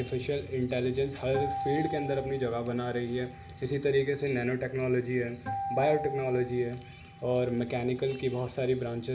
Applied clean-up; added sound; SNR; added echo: none; Acoustic guitar; 11 dB; reverberation time 0.5 s.